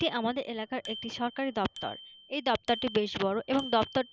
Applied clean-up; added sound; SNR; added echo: none; Bicycle bell; 15 dB; none.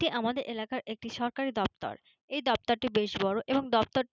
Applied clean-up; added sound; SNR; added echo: none; none; none; none.